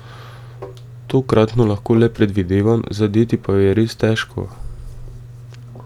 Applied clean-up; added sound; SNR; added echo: none; Tap; 19 dB; none.